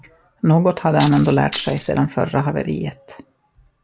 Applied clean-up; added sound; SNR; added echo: none; Tambourine; 9 dB; none.